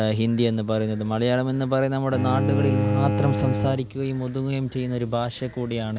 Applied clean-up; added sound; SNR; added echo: none; Bowed string instrument; 5 dB; none.